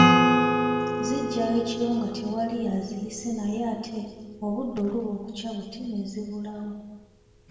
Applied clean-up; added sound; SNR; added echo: none; Acoustic guitar / Strum; -3 dB; reverberation time 1.2 s.